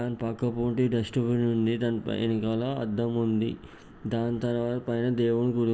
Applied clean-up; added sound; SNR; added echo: none; none; none; reverberation time 0.7 s.